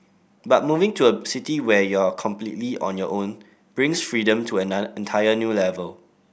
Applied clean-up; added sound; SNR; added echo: none; none; none; none.